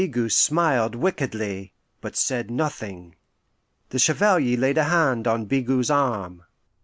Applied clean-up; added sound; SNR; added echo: none; none; none; none.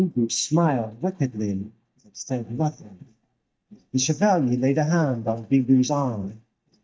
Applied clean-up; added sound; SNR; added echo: neural mask model DeepFilterNet 3.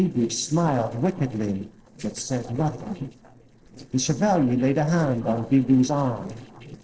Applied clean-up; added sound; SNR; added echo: neural separator model SepFormer DNS4.